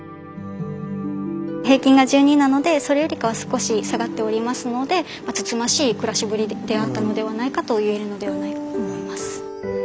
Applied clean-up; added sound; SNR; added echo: none; none; none; none.